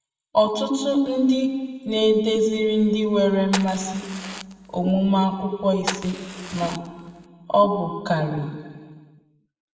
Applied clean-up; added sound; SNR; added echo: none; Fire; 12 dB; reverberation time 1.5 s.